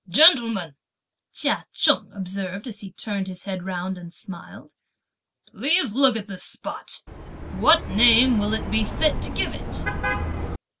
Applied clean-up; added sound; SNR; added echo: none; Car passing by; 4 dB; none.